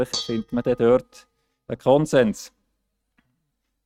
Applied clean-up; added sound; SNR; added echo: neural mask model RNNoise.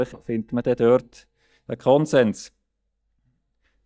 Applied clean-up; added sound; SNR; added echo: neural mask model DeepFilterNet 3.